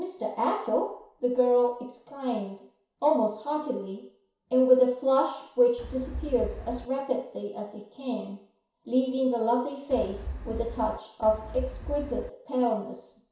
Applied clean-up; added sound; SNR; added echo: none; Wind; 9 dB; reverberation time 0.6 s.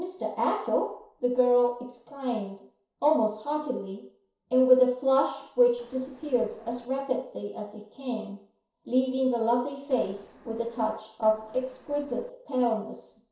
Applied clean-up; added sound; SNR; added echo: neural separator model SepFormer DNS4.